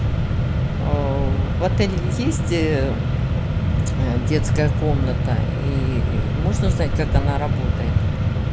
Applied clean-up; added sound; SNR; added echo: none; Mechanisms; -5 dB; none.